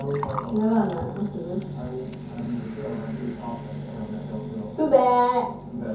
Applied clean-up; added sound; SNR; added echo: none; Gurgling; 17 dB; reverberation time 0.6 s.